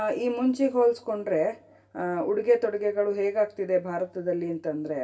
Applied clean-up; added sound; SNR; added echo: none; none; none; reverberation time 0.2 s.